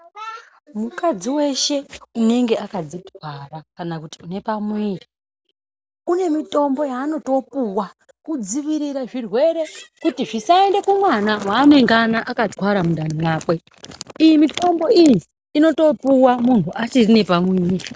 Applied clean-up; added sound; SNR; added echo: none; none; none; none.